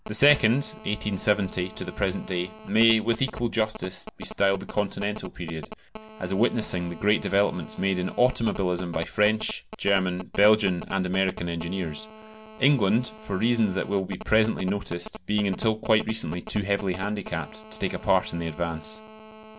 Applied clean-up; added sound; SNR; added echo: none; Telephone; 17 dB; none.